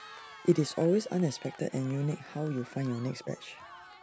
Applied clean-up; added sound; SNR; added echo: none; Cheering; 19 dB; none.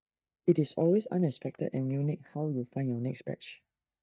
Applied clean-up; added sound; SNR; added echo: neural mask model DeepFilterNet 3.